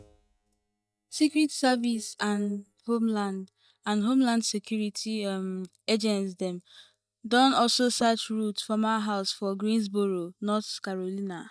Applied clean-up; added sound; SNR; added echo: neural mask model DeepFilterNet 3.